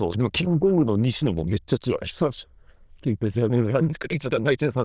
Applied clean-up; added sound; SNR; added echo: neural diffusion model UNIVERSE++.